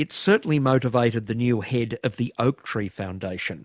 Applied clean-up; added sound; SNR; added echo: none; none; none; none.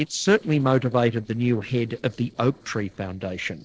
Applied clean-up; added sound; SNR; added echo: neural separator model SepFormer DNS4.